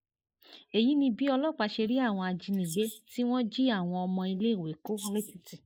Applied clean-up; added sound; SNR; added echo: neural mask model Resemble Enhance denoiser.